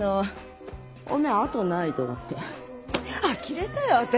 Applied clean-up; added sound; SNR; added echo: none; Wind instrument, woodwind instrument; 19 dB; none.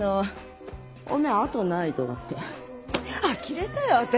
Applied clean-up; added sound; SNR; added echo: none; none; none; none.